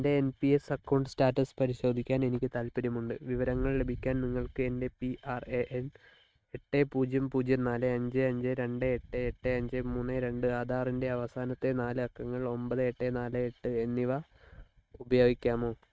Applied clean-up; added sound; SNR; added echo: neural mask model RNNoise.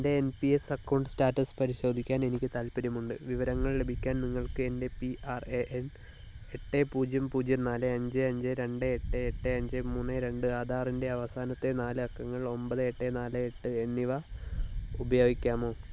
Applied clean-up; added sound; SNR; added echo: none; Wind; 9 dB; none.